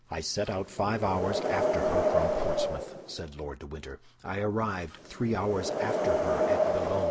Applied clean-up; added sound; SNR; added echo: none; Wind; -2 dB; none.